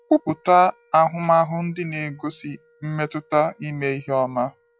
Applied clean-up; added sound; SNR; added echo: classical method log-MMSE.